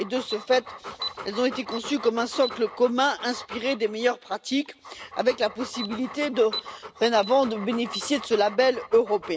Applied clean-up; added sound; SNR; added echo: none; Alarm + Dog; 14 dB; none.